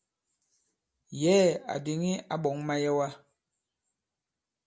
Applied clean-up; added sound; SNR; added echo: none; none; none; none.